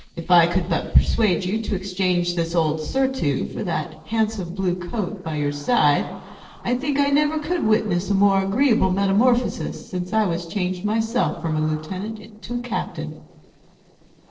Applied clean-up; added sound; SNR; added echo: neural separator model SepFormer DNS4.